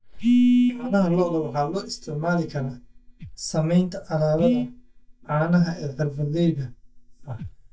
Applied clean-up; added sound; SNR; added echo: neural mask model DeepFilterNet 3.